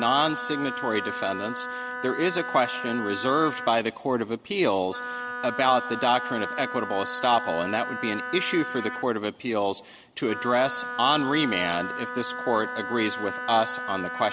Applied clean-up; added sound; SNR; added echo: none; Wind instrument, woodwind instrument; 7 dB; none.